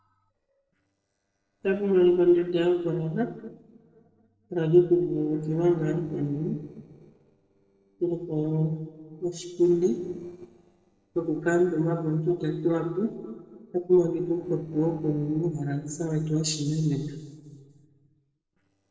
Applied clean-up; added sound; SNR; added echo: neural separator model SepFormer DNS4.